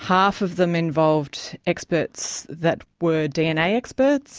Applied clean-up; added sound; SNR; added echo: none; none; none; none.